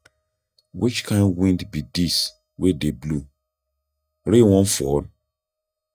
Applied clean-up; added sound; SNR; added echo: neural mask model DeepFilterNet 3.